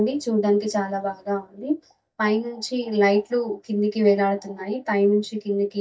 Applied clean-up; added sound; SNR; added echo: neural mask model DeepFilterNet 3.